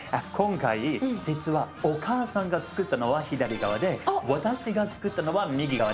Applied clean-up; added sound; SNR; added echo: none; none; none; none.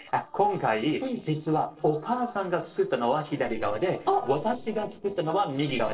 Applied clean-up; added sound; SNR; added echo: neural separator model SepFormer DNS4.